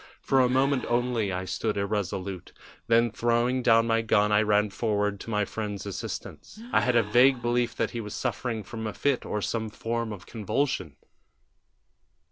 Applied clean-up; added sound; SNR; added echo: none; Gasp; 18 dB; none.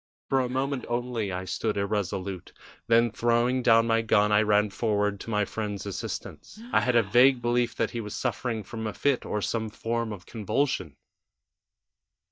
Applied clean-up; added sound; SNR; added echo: neural mask model DeepFilterNet 3.